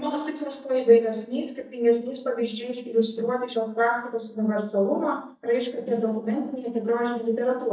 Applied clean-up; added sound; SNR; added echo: neural mask model DeepFilterNet 3.